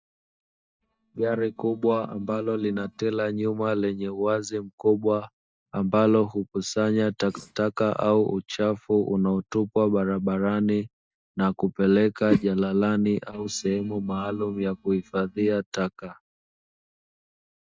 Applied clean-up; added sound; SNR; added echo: neural mask model DeepFilterNet 3.